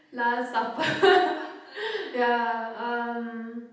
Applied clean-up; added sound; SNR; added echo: none; none; none; reverberation time 0.8 s.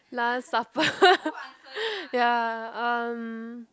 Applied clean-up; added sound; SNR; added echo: none; none; none; none.